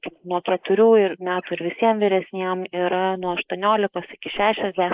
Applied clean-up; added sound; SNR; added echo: neural mask model Resemble Enhance denoiser.